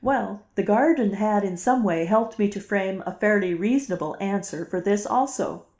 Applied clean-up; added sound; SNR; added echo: none; none; none; reverberation time 0.4 s.